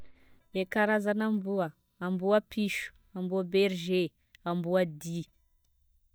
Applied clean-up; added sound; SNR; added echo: neural mask model DeepFilterNet 3.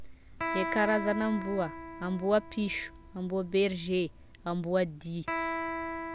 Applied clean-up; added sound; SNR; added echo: none; Electric guitar; 7 dB; none.